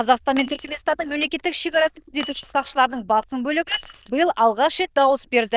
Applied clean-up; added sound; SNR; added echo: neural diffusion model UNIVERSE++.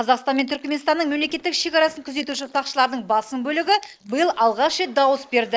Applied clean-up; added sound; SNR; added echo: neural mask model Resemble Enhance denoiser.